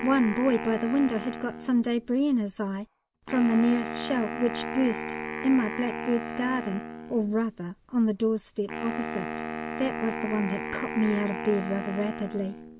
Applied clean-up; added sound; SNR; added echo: none; Wind instrument, woodwind instrument; 8 dB; none.